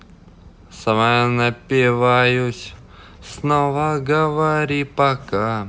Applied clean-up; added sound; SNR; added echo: none; none; none; none.